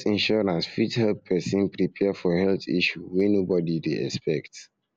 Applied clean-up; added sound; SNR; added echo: none; none; none; none.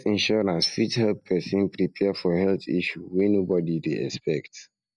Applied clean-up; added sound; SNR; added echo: neural mask model DeepFilterNet 3.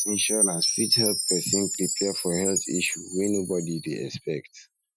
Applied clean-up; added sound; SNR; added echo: classical method Wiener filter.